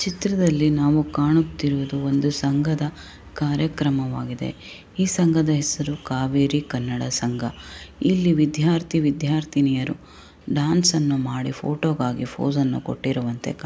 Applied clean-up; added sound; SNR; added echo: none; none; none; none.